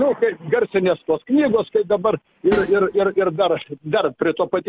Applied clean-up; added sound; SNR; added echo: none; Snare drum; 14 dB; none.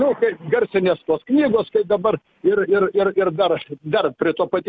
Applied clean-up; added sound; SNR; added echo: none; none; none; none.